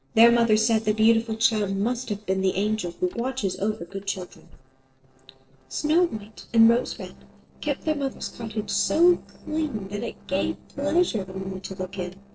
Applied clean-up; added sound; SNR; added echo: neural separator model SepFormer DNS4.